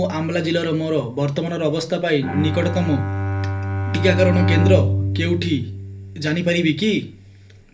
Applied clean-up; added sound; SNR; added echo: none; Bowed string instrument; 2 dB; reverberation time 0.3 s.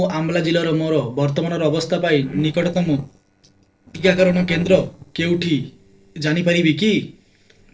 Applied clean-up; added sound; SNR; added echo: neural separator model SepFormer DNS4.